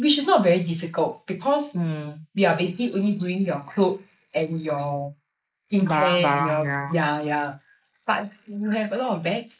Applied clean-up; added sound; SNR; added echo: neural mask model Resemble Enhance denoiser.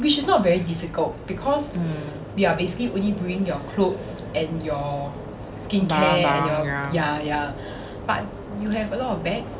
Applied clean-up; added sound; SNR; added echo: none; none; none; none.